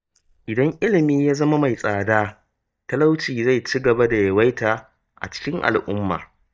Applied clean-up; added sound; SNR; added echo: neural mask model DeepFilterNet 3.